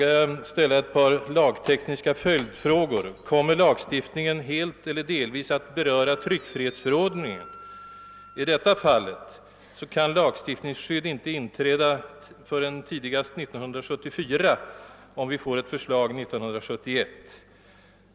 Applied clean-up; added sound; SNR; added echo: none; Wind instrument, woodwind instrument + Glass; 20 dB; none.